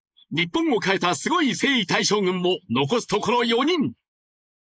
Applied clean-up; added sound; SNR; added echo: neural mask model Resemble Enhance denoiser.